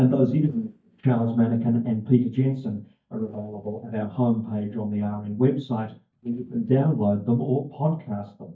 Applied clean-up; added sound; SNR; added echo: neural mask model DeepFilterNet 3.